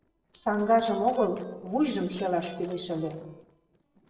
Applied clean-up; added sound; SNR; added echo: neural separator model SepFormer DNS4.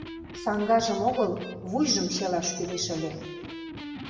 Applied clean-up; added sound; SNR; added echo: none; Electric guitar; 12 dB; reverberation time 1.0 s.